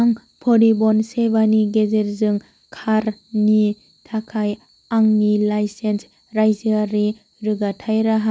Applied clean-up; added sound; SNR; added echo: none; none; none; none.